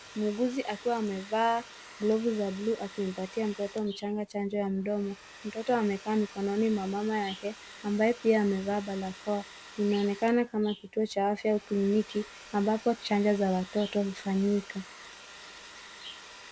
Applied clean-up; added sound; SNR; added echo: none; Domestic sounds, home sounds; 19 dB; none.